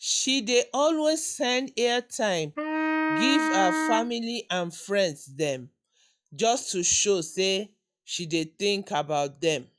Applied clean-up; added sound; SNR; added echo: classical method log-MMSE.